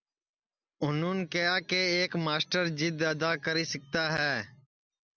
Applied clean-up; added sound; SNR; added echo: none; none; none; none.